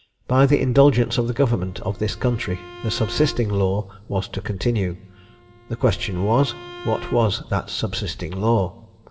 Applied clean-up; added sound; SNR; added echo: none; Bowed string instrument; 20 dB; reverberation time 1.0 s.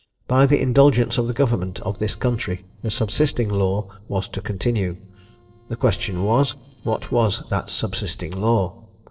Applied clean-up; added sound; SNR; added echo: neural separator model SepFormer DNS4.